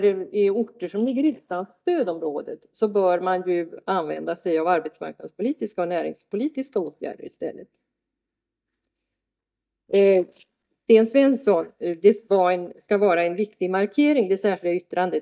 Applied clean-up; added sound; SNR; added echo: neural mask model DeepFilterNet 3.